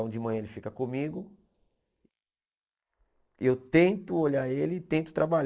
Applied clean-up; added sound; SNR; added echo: neural mask model Resemble Enhance denoiser.